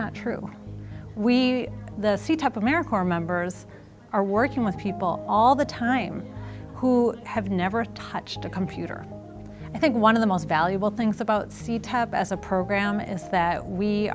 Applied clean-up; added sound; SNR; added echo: none; none; none; none.